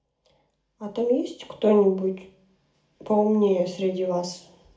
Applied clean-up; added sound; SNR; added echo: none; none; none; reverberation time 0.4 s.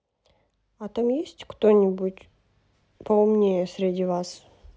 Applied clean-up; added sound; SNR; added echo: none; none; none; none.